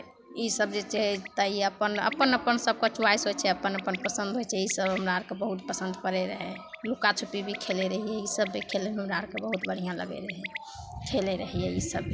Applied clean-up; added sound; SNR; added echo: none; Bird; 16 dB; none.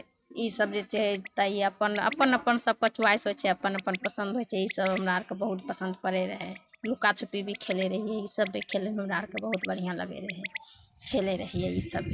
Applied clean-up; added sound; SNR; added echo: neural mask model RNNoise.